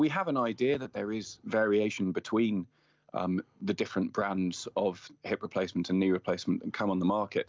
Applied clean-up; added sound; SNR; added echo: none; none; none; none.